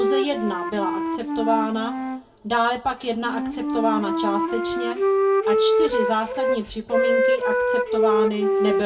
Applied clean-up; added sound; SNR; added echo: none; Wind instrument, woodwind instrument; -4 dB; reverberation time 0.1 s.